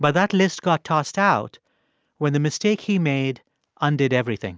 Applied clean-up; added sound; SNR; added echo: none; none; none; none.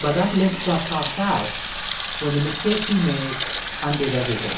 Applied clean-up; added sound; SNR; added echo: none; Sink (filling or washing) / Water tap, faucet; 3 dB; reverberation time 0.7 s.